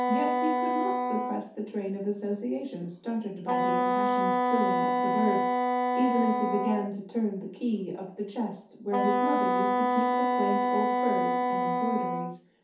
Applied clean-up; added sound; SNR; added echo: none; Wind instrument, woodwind instrument; -4 dB; reverberation time 0.5 s.